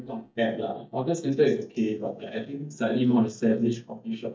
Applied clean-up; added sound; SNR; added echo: neural mask model DeepFilterNet 3.